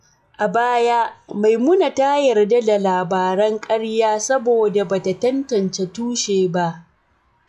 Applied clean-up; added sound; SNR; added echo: classical method log-MMSE.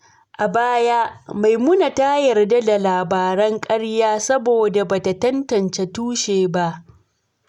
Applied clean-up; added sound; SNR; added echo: none; none; none; none.